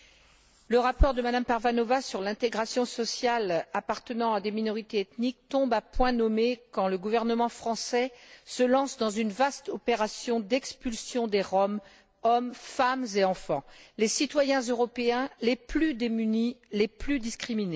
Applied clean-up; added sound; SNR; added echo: none; none; none; none.